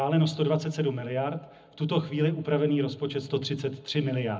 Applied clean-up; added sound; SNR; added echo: none; none; none; reverberation time 0.4 s.